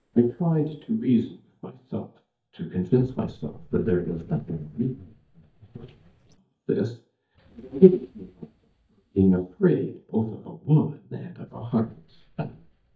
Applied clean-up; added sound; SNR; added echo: neural mask model DeepFilterNet 3.